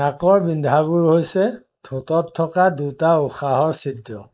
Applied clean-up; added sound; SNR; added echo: neural mask model Resemble Enhance denoiser.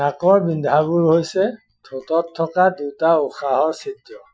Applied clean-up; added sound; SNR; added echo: classical method Wiener filter.